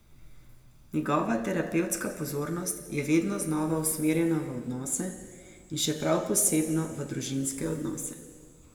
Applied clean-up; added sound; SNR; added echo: none; none; none; reverberation time 1.6 s.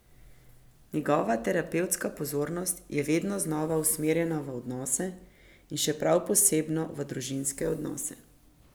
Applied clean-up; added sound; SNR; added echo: none; none; none; none.